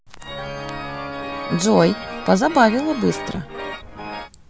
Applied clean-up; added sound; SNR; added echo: none; Organ; 10 dB; none.